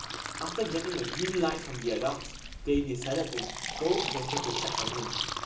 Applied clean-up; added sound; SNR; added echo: none; Fill (with liquid); 3 dB; reverberation time 0.2 s.